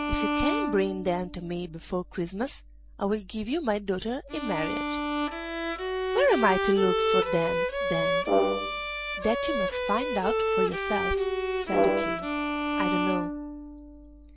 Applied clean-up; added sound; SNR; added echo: none; Bowed string instrument + Brass instrument; -2 dB; none.